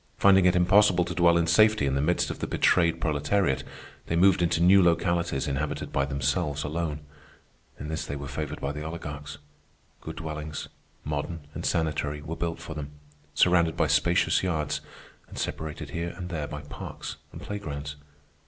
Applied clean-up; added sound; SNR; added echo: none; none; none; none.